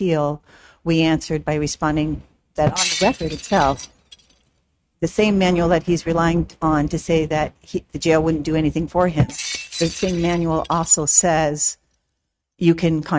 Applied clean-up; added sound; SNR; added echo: neural mask model RNNoise.